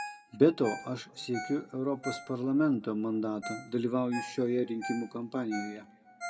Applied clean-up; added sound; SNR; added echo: none; Ringtone; 13 dB; reverberation time 2.2 s.